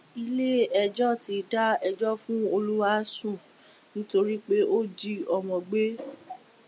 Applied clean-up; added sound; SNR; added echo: none; none; none; none.